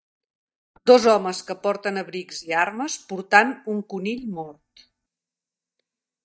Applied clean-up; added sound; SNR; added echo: neural mask model DeepFilterNet 3.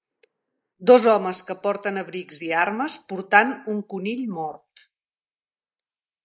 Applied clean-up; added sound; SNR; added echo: neural mask model Resemble Enhance denoiser.